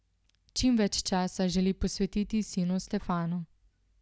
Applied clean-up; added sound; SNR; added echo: none; none; none; none.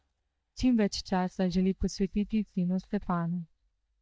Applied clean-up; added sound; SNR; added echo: neural mask model DeepFilterNet 3.